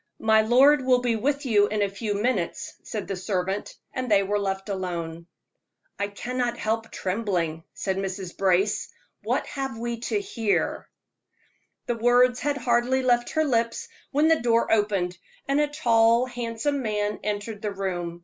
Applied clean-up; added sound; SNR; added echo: none; none; none; none.